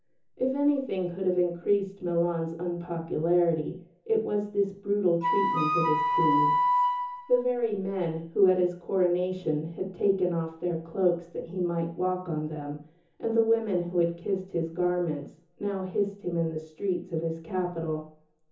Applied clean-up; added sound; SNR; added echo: none; Wind instrument, woodwind instrument; -2 dB; reverberation time 0.6 s.